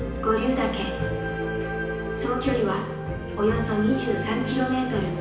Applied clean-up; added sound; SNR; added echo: none; none; none; reverberation time 0.9 s.